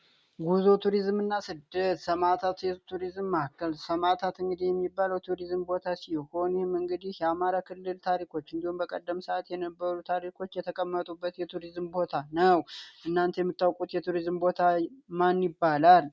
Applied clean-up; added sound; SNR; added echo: none; none; none; none.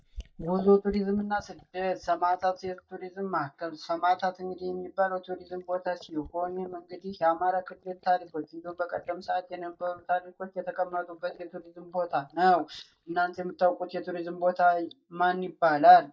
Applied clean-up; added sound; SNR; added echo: neural mask model DeepFilterNet 3.